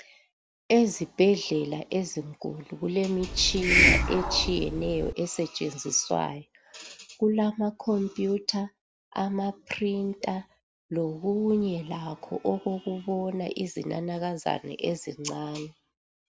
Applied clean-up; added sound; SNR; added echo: none; Hiss; -3 dB; none.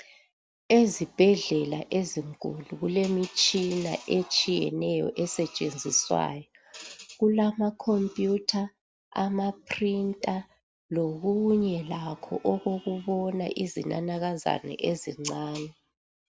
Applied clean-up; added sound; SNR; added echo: none; none; none; none.